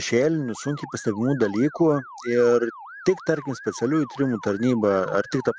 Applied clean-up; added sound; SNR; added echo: classical method spectral subtraction.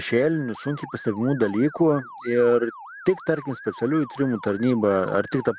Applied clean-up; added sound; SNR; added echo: none; Motor vehicle (road) / Siren; 18 dB; none.